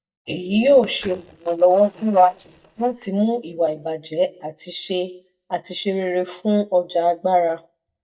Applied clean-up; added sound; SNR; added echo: neural mask model DeepFilterNet 3.